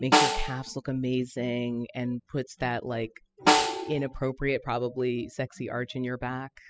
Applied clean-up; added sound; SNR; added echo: classical method spectral subtraction.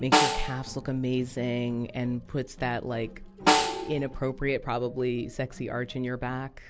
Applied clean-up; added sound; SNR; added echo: none; Snare drum; 0 dB; none.